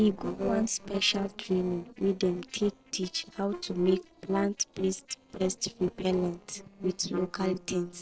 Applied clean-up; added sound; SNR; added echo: neural separator model SepFormer DNS4.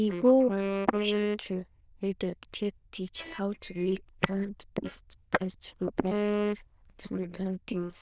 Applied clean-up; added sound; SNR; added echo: neural diffusion model UNIVERSE++.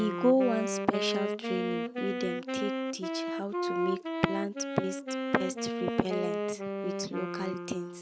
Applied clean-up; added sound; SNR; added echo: none; Wind instrument, woodwind instrument; 1 dB; none.